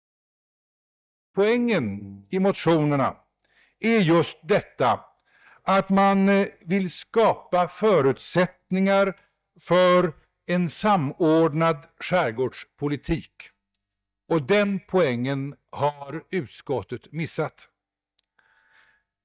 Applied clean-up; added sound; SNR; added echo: neural mask model DeepFilterNet 3.